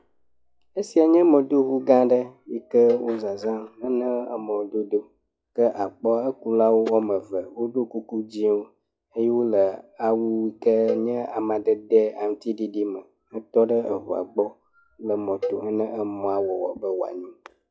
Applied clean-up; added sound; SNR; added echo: classical method log-MMSE.